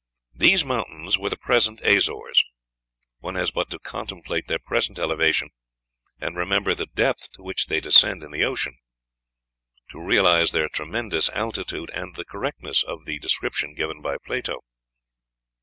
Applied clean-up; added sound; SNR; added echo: none; none; none; none.